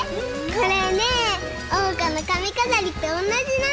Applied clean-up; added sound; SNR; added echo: none; Wind chime; 15 dB; none.